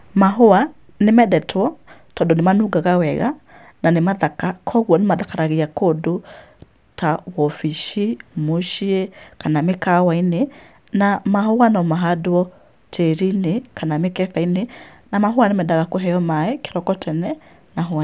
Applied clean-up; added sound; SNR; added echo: none; none; none; none.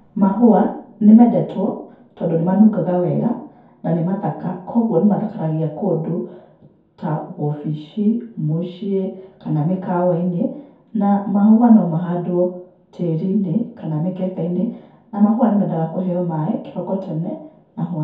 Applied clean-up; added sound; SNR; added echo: none; none; none; reverberation time 0.6 s.